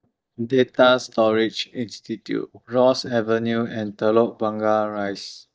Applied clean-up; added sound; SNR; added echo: neural mask model DeepFilterNet 3.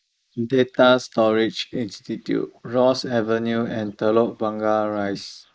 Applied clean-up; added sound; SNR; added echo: neural mask model Resemble Enhance denoiser.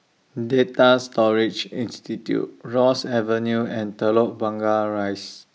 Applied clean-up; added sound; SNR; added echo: none; none; none; none.